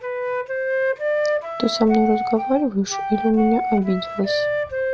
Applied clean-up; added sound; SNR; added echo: none; Wind instrument, woodwind instrument; 2 dB; none.